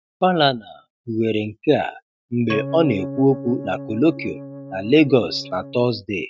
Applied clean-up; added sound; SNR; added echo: neural mask model RNNoise.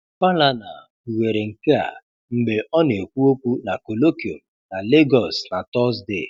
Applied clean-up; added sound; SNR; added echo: none; none; none; none.